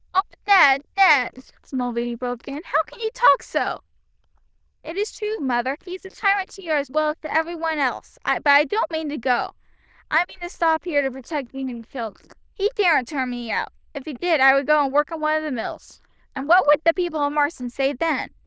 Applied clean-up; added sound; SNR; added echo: neural diffusion model UNIVERSE++.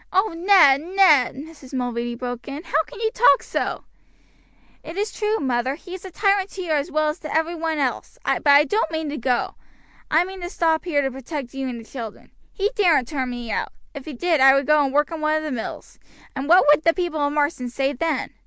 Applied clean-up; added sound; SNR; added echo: none; none; none; none.